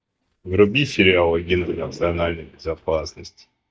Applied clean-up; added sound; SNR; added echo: neural mask model DeepFilterNet 3.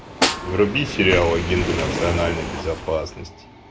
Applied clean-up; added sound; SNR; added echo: none; Snare drum + Waves, surf; 4 dB; none.